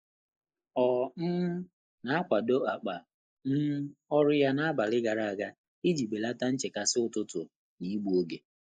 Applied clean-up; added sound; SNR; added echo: neural mask model Resemble Enhance denoiser.